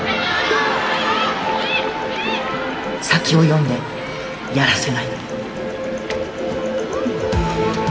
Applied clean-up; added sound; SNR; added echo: none; Train; 16 dB; reverberation time 1.9 s.